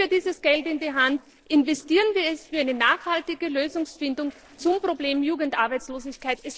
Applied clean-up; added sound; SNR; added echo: neural separator model SepFormer DNS4.